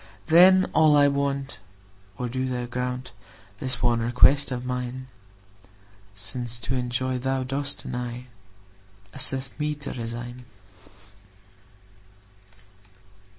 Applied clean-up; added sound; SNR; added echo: none; none; none; none.